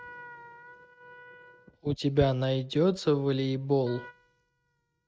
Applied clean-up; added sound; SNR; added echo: neural mask model RNNoise.